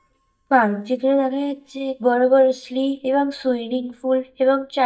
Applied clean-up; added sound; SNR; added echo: neural mask model DeepFilterNet 3.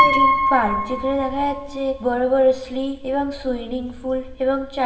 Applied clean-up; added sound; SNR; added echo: none; Piano; 2 dB; reverberation time 1.1 s.